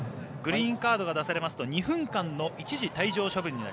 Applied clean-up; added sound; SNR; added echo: none; none; none; none.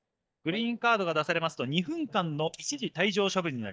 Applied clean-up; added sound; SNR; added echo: neural mask model DeepFilterNet 3.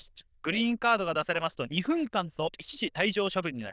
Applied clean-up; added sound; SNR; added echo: neural diffusion model UNIVERSE++.